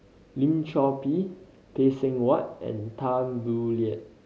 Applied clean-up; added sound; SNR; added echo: none; none; none; none.